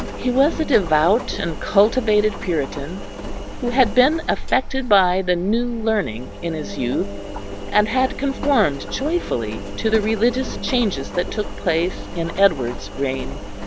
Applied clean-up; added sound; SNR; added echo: none; Engine; 8 dB; none.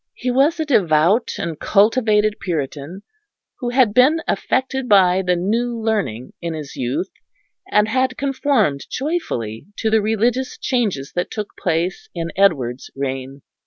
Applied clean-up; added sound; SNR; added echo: none; none; none; none.